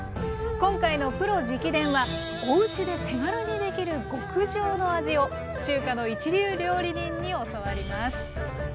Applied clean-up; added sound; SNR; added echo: none; none; none; none.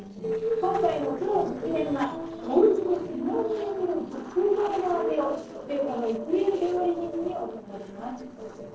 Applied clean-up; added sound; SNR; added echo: neural separator model SepFormer DNS4.